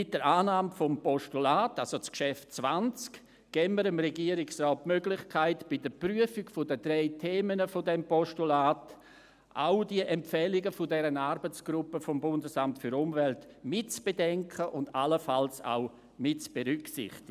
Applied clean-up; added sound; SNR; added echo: none; none; none; none.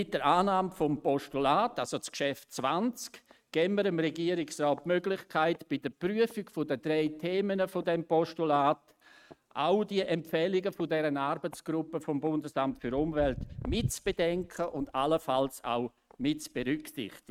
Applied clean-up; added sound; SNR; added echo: neural mask model RNNoise.